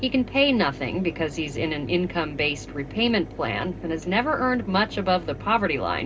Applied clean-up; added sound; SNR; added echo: none; Mechanisms; 13 dB; reverberation time 0.2 s.